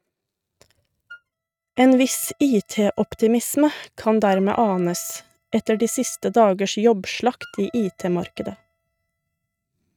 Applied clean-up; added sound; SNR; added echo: neural mask model RNNoise.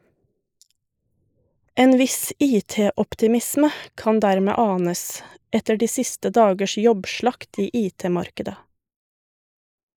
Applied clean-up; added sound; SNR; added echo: neural mask model Resemble Enhance denoiser.